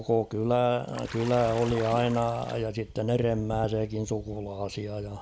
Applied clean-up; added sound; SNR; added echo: none; Bathtub (filling or washing) / Splash, splatter; 15 dB; none.